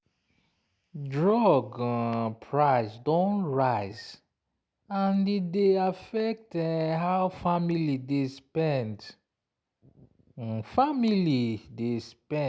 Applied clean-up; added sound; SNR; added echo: none; none; none; none.